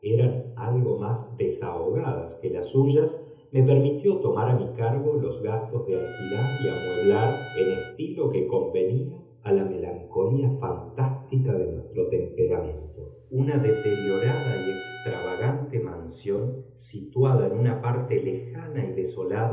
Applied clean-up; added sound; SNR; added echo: none; Trumpet; 17 dB; reverberation time 0.8 s.